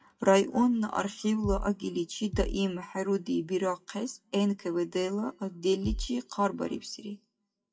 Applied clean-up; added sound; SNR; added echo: classical method WPE with log-MMSE.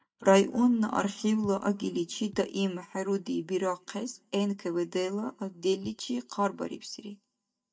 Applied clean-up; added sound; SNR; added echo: neural mask model DeepFilterNet 3.